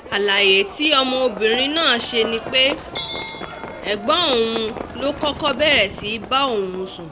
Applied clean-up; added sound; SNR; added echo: none; Livestock, farm animals, working animals; 11 dB; none.